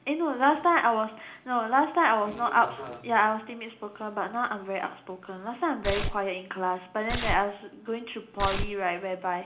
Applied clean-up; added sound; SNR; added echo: none; Tearing; 4 dB; reverberation time 0.4 s.